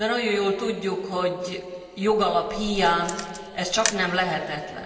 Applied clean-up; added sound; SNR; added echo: none; Camera; 11 dB; reverberation time 2.9 s.